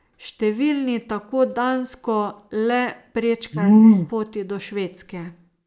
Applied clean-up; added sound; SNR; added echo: neural mask model Resemble Enhance denoiser.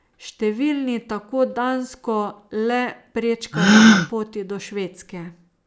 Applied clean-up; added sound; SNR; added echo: none; Gasp; -2 dB; none.